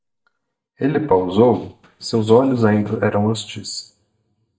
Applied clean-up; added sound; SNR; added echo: neural mask model DeepFilterNet 3.